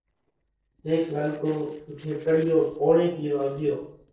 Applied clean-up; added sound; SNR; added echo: neural separator model SepFormer DNS4.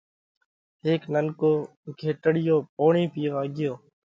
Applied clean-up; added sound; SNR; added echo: none; none; none; none.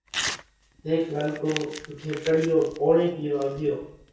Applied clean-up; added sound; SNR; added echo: none; Crumpling, crinkling / Tearing; 12 dB; reverberation time 0.6 s.